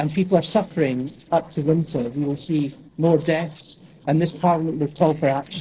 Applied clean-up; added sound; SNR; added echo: neural separator model SepFormer DNS4.